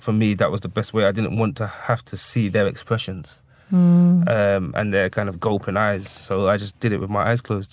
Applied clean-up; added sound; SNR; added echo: none; none; none; none.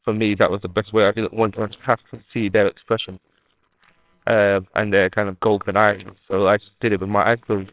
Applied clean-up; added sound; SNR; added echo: neural separator model SepFormer WHAMR!.